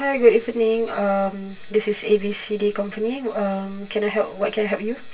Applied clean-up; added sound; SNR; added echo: none; none; none; reverberation time 0.1 s.